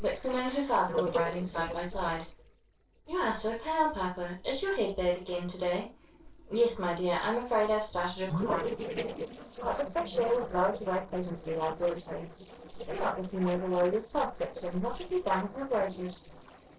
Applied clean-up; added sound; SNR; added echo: neural separator model SepFormer DNS4.